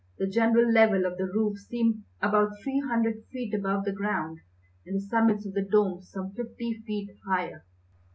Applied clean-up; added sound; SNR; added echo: none; none; none; none.